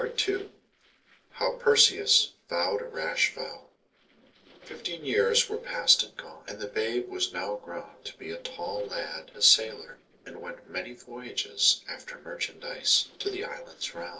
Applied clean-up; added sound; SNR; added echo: neural separator model SepFormer DNS4.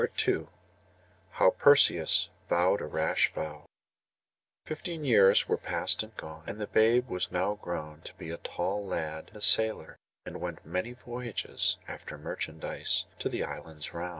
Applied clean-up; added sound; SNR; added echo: none; none; none; none.